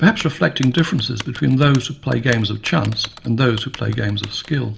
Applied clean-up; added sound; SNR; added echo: none; Typing; 19 dB; reverberation time 0.4 s.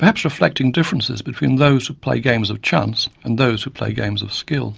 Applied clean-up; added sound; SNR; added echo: none; none; none; none.